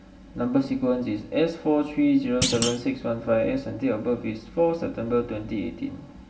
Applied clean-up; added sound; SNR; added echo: none; Thump, thud; 5 dB; reverberation time 0.2 s.